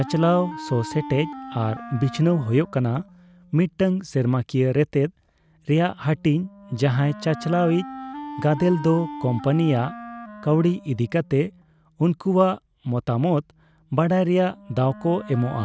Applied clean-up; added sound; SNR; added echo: none; Wind instrument, woodwind instrument; 16 dB; none.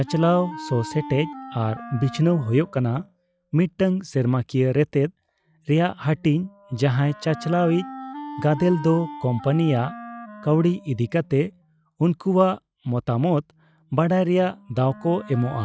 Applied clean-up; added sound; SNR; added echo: classical method log-MMSE.